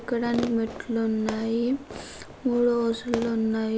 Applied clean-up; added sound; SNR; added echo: none; Fireworks; 13 dB; none.